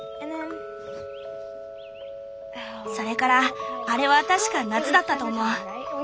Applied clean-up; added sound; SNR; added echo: none; none; none; none.